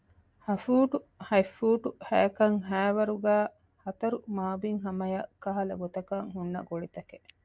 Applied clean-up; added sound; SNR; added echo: none; none; none; none.